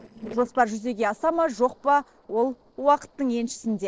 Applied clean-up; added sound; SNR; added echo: neural separator model SepFormer DNS4.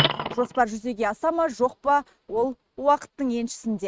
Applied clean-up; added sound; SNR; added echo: neural mask model RNNoise.